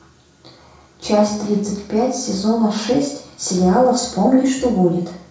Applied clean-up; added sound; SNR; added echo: none; none; none; reverberation time 0.5 s.